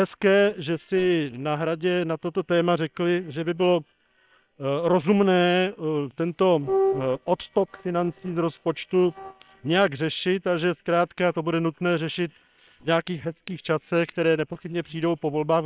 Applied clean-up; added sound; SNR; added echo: neural separator model SepFormer WHAM!.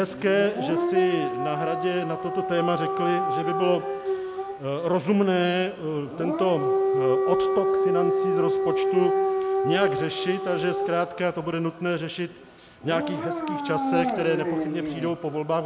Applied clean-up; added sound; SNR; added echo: none; Siren / Dog; 0 dB; none.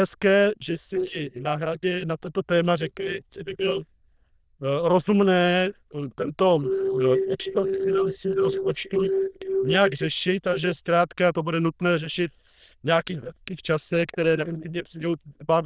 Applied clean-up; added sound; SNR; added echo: neural diffusion model UNIVERSE++.